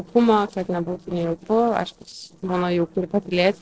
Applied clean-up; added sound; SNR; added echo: neural separator model SepFormer DNS4.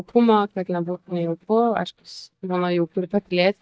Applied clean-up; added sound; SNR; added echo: neural mask model DeepFilterNet 3.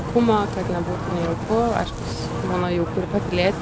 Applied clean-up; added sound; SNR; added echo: none; Wind; 4 dB; none.